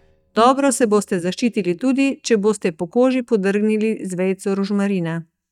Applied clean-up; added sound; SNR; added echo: neural mask model DeepFilterNet 3.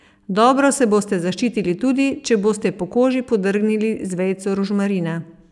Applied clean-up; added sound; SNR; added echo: none; none; none; none.